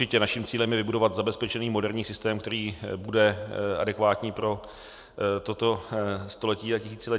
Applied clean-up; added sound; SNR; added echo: none; none; none; none.